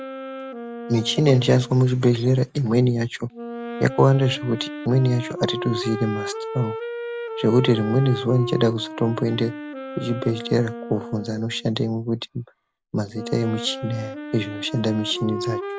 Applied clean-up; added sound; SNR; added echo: none; Wind instrument, woodwind instrument; 10 dB; none.